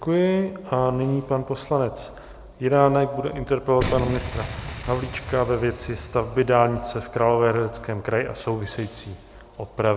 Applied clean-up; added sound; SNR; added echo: none; Boom; 14 dB; none.